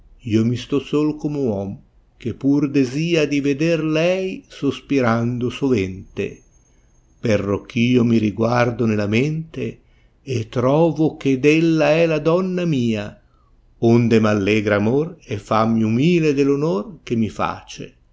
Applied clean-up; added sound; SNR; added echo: none; none; none; none.